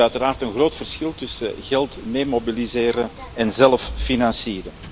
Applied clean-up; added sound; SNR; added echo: none; Sliding door + Water; 15 dB; none.